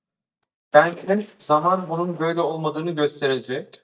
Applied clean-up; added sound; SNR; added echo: neural mask model DeepFilterNet 3.